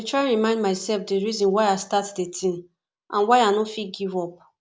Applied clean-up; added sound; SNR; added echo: none; none; none; none.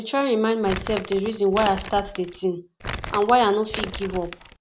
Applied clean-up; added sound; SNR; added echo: none; Crumpling, crinkling; 10 dB; none.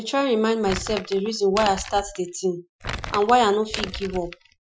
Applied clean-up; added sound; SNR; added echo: classical method Wiener filter.